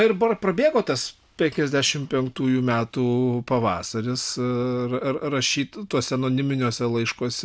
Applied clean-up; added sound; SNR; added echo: none; none; none; none.